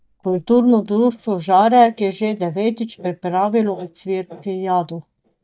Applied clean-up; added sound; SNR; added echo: neural mask model DeepFilterNet 3.